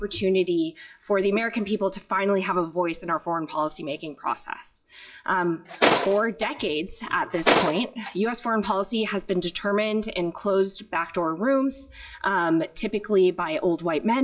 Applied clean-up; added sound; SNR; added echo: classical method WPE with log-MMSE.